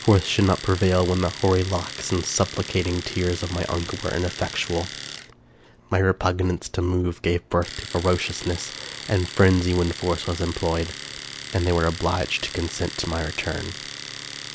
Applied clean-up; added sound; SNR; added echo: none; Domestic sounds, home sounds; 13 dB; none.